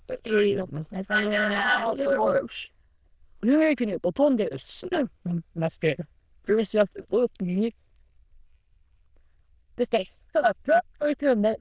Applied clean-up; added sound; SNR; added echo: neural diffusion model UNIVERSE++.